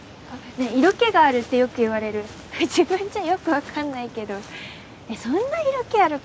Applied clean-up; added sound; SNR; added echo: none; none; none; none.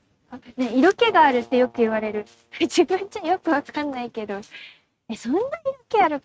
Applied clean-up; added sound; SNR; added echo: neural mask model RNNoise.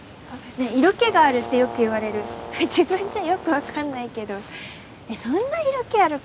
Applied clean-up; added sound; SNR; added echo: none; Brass instrument; 13 dB; none.